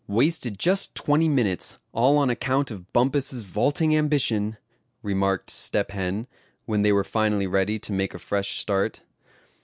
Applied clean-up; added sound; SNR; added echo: none; none; none; none.